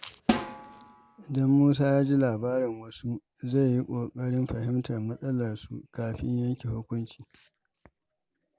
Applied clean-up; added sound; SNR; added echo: none; Snare drum; 6 dB; none.